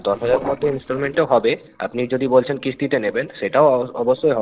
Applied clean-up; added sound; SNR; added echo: neural separator model SepFormer DNS4.